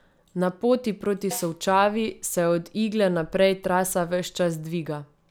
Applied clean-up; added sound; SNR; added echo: none; Snare drum; 20 dB; none.